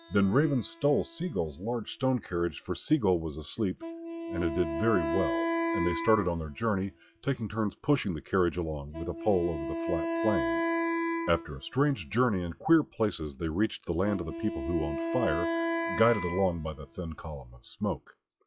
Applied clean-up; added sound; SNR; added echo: classical method log-MMSE.